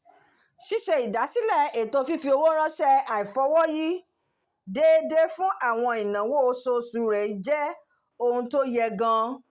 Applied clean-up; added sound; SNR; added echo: none; none; none; none.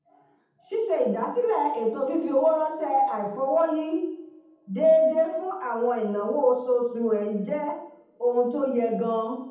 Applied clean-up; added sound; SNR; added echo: none; none; none; reverberation time 0.8 s.